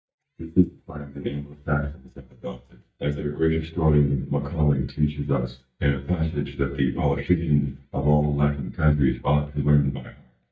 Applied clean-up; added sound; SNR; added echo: neural mask model DeepFilterNet 3.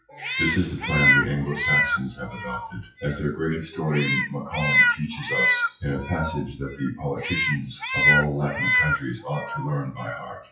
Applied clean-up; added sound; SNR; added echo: classical method WPE with log-MMSE.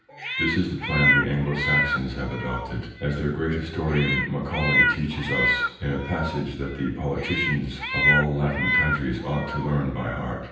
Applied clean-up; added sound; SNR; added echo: none; Meow; 0 dB; reverberation time 0.9 s.